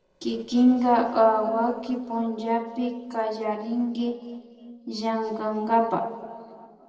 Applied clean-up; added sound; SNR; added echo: neural separator model SepFormer DNS4.